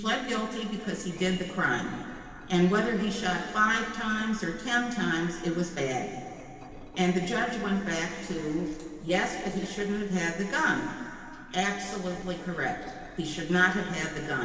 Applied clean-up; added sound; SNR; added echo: none; Engine; 17 dB; reverberation time 2.5 s.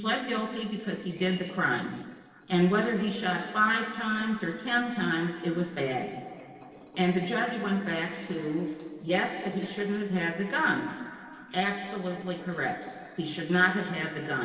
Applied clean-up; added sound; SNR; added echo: neural separator model SepFormer DNS4.